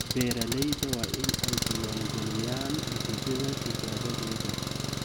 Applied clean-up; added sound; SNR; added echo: none; Engine; -2 dB; none.